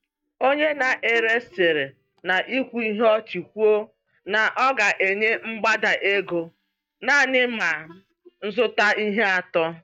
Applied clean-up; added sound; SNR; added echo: neural mask model DeepFilterNet 3.